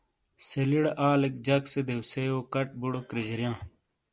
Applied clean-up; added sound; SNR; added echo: none; none; none; none.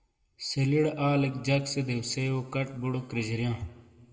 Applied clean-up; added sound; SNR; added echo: none; none; none; reverberation time 1.2 s.